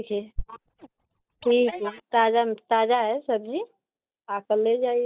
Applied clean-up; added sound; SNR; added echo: neural mask model DeepFilterNet 3.